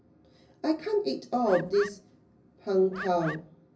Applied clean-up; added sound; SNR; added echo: none; Bird; 10 dB; reverberation time 0.4 s.